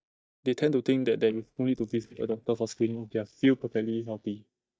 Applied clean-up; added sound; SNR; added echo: neural mask model DeepFilterNet 3.